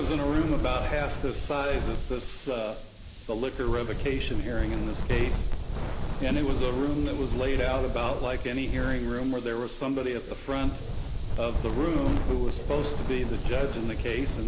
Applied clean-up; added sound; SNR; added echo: none; Wind; -1 dB; none.